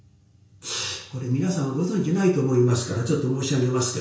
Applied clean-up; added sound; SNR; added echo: none; Wind instrument, woodwind instrument; 19 dB; reverberation time 0.5 s.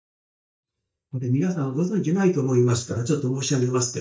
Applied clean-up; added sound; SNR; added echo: neural mask model DeepFilterNet 3.